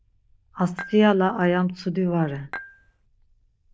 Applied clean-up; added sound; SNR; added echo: neural diffusion model UNIVERSE++.